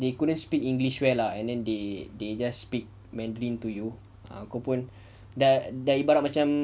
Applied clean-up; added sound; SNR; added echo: none; none; none; none.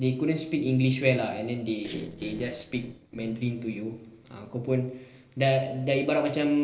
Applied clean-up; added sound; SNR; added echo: neural separator model SepFormer DNS4.